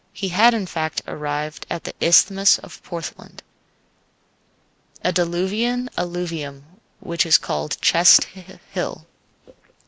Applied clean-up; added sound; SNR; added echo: none; none; none; none.